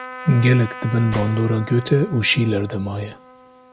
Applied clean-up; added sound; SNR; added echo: none; Trumpet + Gunshot, gunfire; 16 dB; none.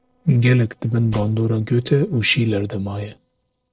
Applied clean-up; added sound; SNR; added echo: neural separator model SepFormer DNS4.